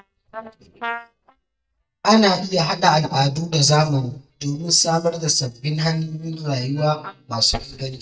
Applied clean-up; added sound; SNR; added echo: neural mask model DeepFilterNet 3.